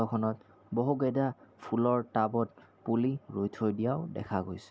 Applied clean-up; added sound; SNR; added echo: none; none; none; none.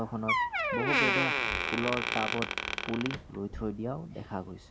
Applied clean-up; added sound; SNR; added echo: none; Door; -3 dB; none.